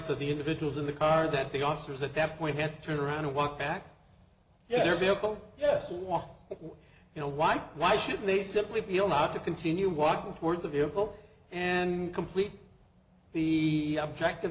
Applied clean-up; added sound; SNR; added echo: none; none; none; none.